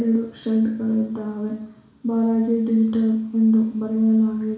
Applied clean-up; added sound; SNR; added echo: none; none; none; reverberation time 0.7 s.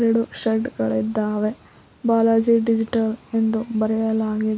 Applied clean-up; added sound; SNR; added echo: none; none; none; none.